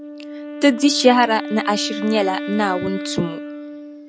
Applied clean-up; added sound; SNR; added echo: none; Wind instrument, woodwind instrument; 9 dB; none.